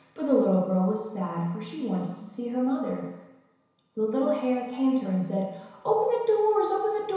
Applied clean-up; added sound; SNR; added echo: none; none; none; reverberation time 1.0 s.